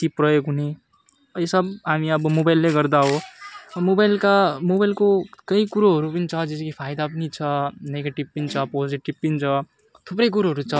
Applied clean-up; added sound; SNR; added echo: none; none; none; none.